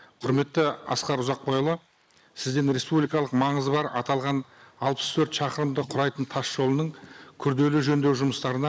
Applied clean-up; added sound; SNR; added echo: neural mask model Resemble Enhance denoiser.